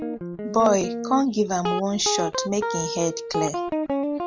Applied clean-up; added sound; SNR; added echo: none; Guitar; 3 dB; none.